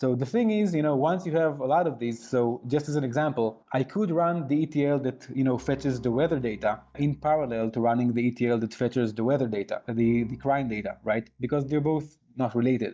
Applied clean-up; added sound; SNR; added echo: neural mask model DeepFilterNet 3.